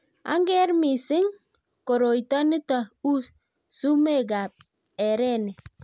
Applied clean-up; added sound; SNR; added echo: none; none; none; none.